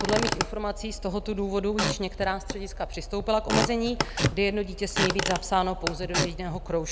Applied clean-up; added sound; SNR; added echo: none; Squeak / Wood; 2 dB; none.